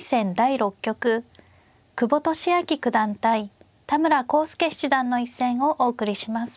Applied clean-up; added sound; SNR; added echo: none; none; none; none.